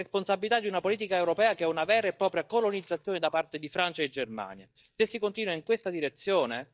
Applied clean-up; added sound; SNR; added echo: neural mask model DeepFilterNet 3.